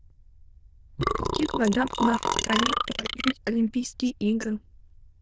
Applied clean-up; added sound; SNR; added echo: neural diffusion model UNIVERSE++.